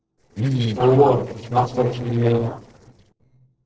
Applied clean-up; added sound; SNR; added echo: neural separator model SepFormer DNS4.